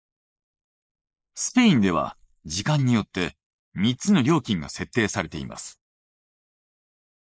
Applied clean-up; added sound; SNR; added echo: neural mask model Resemble Enhance denoiser.